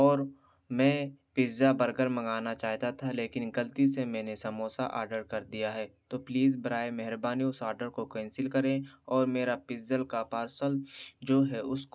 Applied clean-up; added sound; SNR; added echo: none; none; none; none.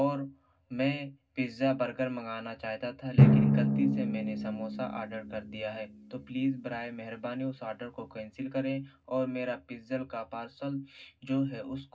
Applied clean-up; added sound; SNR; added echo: none; Drum; -2 dB; reverberation time 0.4 s.